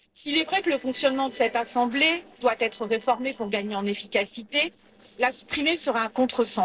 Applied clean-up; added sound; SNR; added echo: neural separator model SepFormer DNS4.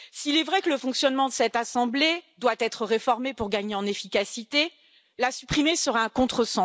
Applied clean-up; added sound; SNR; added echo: none; none; none; none.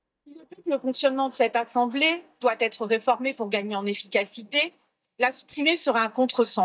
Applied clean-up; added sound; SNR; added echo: neural mask model DeepFilterNet 3.